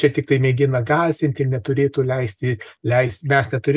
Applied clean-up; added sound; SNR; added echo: none; none; none; none.